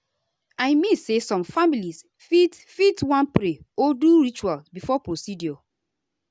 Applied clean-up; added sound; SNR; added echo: none; none; none; none.